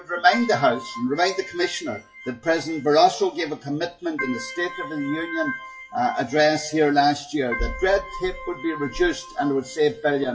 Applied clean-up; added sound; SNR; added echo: classical method WPE with log-MMSE.